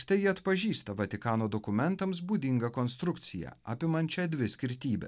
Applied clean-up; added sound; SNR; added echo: none; none; none; none.